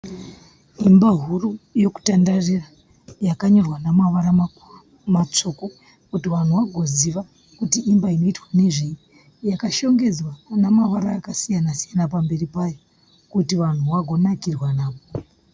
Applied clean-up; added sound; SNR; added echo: none; none; none; none.